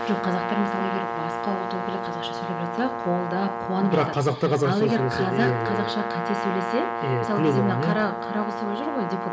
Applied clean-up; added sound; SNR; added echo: none; Brass instrument; 4 dB; none.